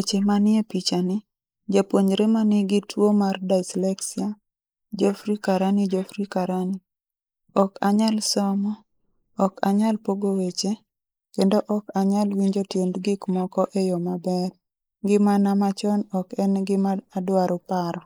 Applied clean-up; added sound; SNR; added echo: neural mask model Resemble Enhance denoiser.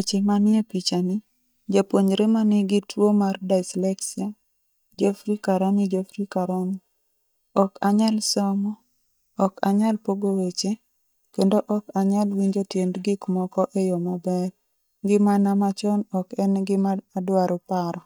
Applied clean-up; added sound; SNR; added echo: neural mask model DeepFilterNet 3.